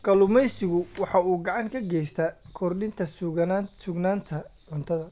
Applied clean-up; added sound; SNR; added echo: none; none; none; none.